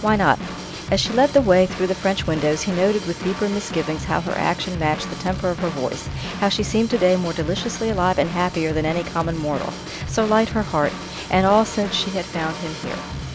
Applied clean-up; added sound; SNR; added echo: none; Drum / Drum kit; 9 dB; none.